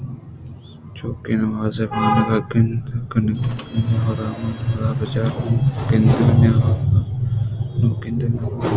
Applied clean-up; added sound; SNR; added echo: none; Subway, metro, underground / Sliding door; 17 dB; none.